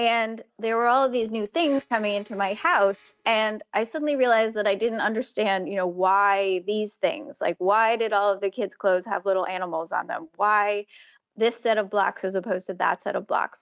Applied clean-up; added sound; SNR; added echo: neural mask model RNNoise.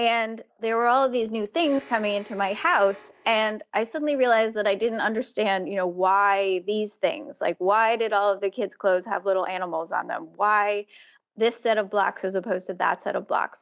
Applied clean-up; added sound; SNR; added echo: neural mask model DeepFilterNet 3.